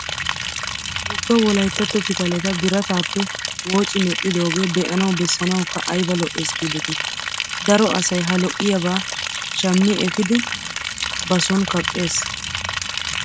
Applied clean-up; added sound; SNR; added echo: none; Liquid; 4 dB; none.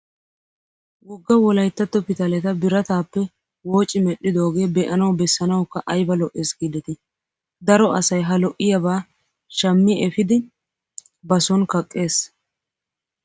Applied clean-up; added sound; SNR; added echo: none; none; none; none.